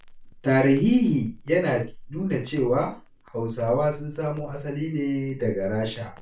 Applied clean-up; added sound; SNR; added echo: none; Crackle; 18 dB; reverberation time 0.2 s.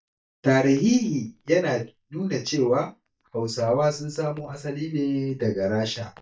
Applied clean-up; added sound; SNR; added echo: neural mask model DeepFilterNet 3.